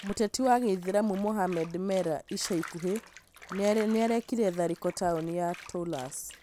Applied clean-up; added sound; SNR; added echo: none; Bathtub (filling or washing); 19 dB; none.